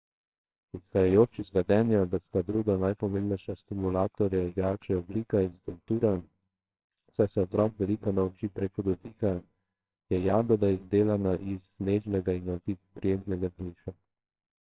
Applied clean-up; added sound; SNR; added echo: neural separator model SepFormer WHAMR!.